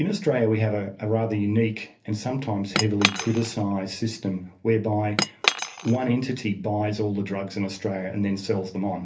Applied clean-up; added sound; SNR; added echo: none; Cutlery, silverware / Chink, clink; 5 dB; reverberation time 0.3 s.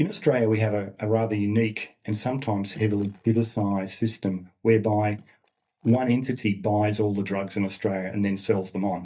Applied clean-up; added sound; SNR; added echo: neural mask model DeepFilterNet 3.